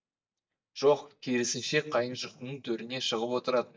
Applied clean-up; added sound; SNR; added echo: neural mask model DeepFilterNet 3.